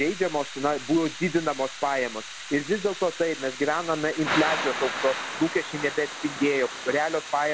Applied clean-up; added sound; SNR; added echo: none; Thunder / Rain; 8 dB; none.